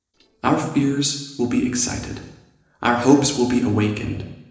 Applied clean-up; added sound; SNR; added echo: neural separator model SepFormer DNS4.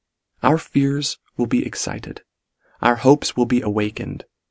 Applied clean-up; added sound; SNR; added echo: none; none; none; none.